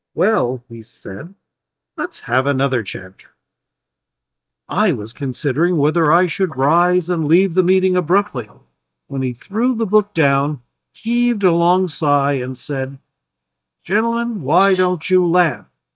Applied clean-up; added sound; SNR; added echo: neural mask model DeepFilterNet 3.